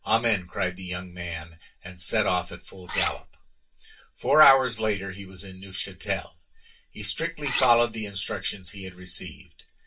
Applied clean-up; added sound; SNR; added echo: none; Cutlery, silverware; -1 dB; reverberation time 0.1 s.